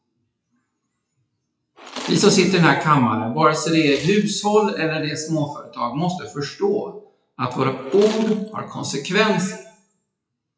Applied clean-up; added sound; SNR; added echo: classical method WPE with log-MMSE.